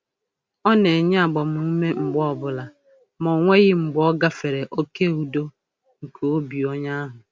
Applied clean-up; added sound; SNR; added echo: none; none; none; none.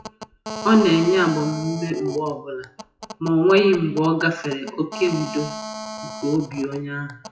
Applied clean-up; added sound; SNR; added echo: classical method WPE with log-MMSE.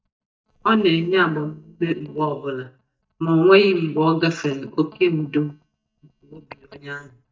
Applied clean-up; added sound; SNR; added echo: neural mask model DeepFilterNet 3.